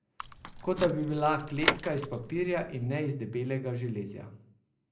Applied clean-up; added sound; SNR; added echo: none; Door / Car; 5 dB; reverberation time 0.5 s.